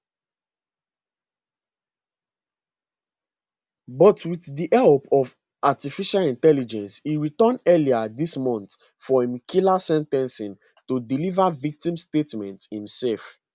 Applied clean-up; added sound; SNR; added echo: none; none; none; none.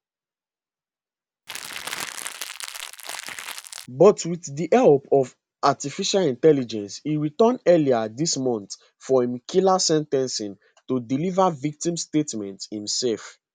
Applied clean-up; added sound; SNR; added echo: none; Crackle; 12 dB; none.